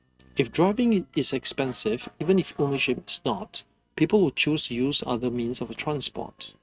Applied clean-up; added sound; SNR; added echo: neural mask model RNNoise.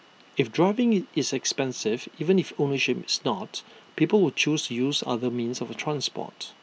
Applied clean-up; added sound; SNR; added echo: none; none; none; none.